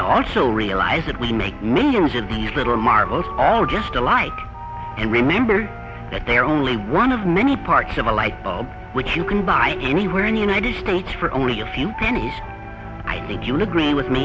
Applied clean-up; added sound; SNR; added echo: none; none; none; none.